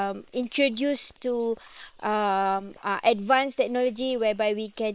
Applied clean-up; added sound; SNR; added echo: neural separator model SepFormer WHAM!.